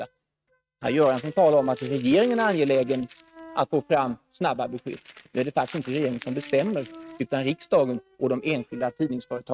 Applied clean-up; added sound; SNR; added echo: neural mask model RNNoise.